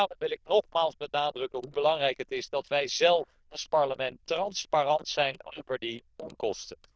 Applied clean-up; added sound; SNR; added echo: neural diffusion model UNIVERSE++.